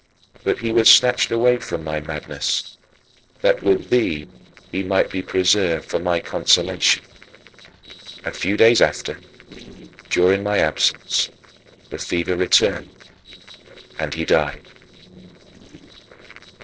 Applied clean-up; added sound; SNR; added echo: neural separator model SepFormer DNS4.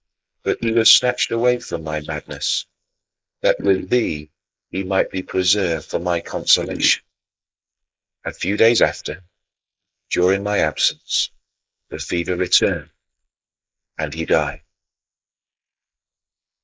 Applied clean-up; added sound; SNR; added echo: neural mask model Resemble Enhance denoiser.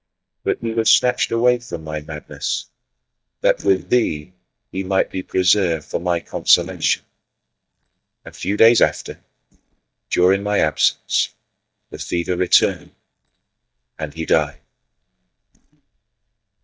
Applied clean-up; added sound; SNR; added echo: neural mask model DeepFilterNet 3.